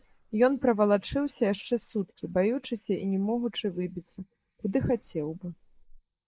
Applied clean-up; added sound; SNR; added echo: neural mask model Resemble Enhance denoiser.